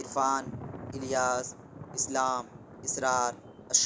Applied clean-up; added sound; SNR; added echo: none; Thunder; 13 dB; none.